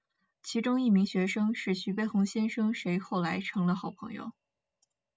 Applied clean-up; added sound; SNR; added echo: none; none; none; none.